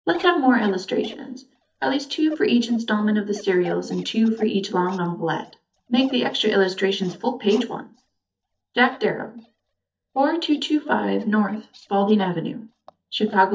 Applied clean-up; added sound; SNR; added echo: neural mask model DeepFilterNet 3.